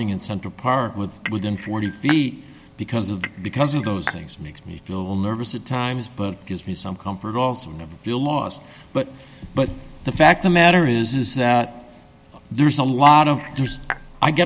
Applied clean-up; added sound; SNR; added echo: none; Cutlery, silverware / Dishes, pots, and pans / Chink, clink; 12 dB; none.